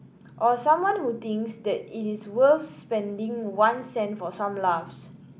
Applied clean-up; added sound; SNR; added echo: none; none; none; none.